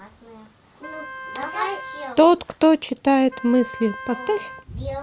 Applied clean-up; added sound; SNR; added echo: none; Wind instrument, woodwind instrument; 16 dB; none.